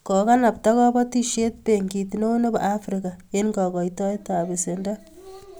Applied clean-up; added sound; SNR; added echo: none; none; none; none.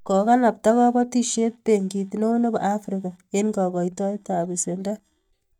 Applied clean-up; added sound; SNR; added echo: neural mask model DeepFilterNet 3.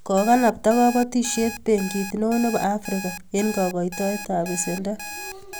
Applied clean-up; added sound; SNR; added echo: none; Alarm; 13 dB; none.